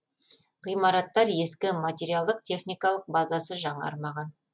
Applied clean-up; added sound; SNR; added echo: none; none; none; none.